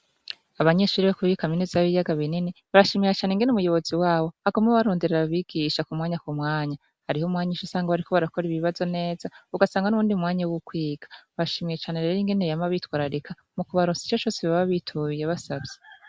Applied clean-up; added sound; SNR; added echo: none; none; none; none.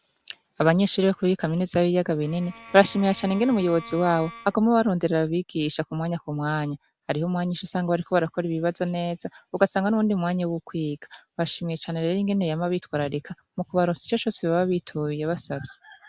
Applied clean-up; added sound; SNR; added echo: none; Bowed string instrument; 19 dB; none.